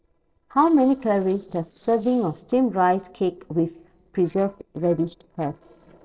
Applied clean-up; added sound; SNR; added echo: neural separator model SepFormer DNS4.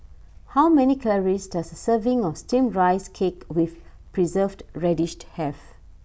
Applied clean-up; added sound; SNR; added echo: none; none; none; none.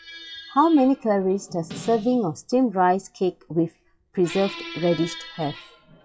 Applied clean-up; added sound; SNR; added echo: classical method WPE with log-MMSE.